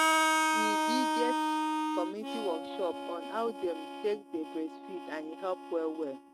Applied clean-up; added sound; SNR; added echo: neural mask model RNNoise.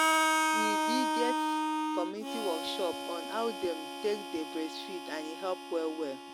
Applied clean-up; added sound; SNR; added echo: none; Harmonica; -4 dB; none.